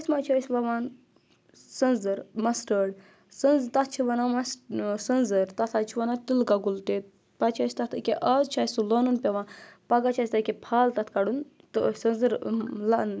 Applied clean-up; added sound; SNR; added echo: none; none; none; none.